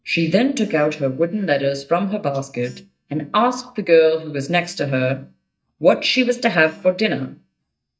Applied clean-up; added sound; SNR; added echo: neural mask model DeepFilterNet 3.